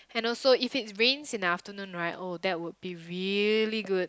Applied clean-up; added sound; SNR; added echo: none; none; none; none.